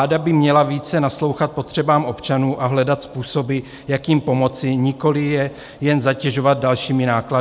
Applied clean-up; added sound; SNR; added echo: none; none; none; none.